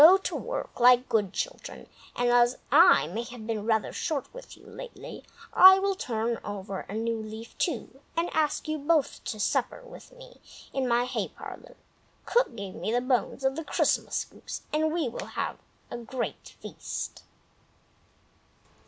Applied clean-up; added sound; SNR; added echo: none; none; none; none.